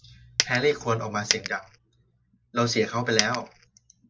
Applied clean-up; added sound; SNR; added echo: none; Coin (dropping); 2 dB; none.